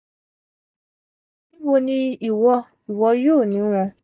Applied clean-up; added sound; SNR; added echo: neural mask model DeepFilterNet 3.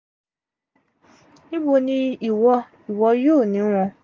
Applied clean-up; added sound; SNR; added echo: none; none; none; none.